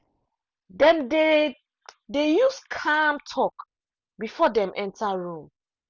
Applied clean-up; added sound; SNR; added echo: none; none; none; none.